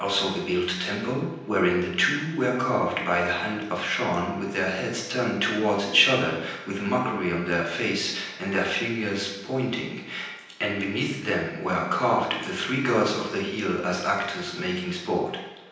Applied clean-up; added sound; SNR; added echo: none; none; none; reverberation time 0.9 s.